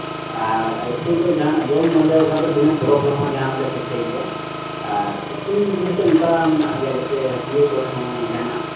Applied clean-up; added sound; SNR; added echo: none; Engine; 8 dB; reverberation time 0.6 s.